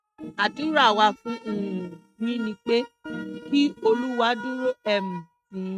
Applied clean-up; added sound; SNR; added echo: neural mask model RNNoise.